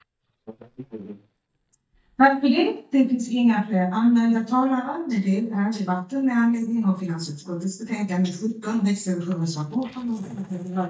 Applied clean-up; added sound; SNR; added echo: neural mask model DeepFilterNet 3.